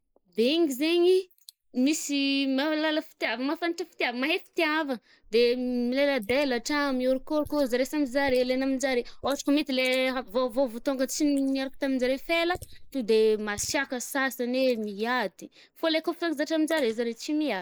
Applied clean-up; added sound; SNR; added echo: neural mask model Resemble Enhance denoiser.